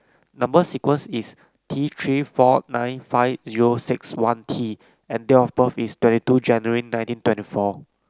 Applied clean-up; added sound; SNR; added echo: none; none; none; none.